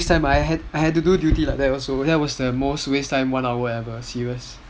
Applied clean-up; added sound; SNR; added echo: none; none; none; none.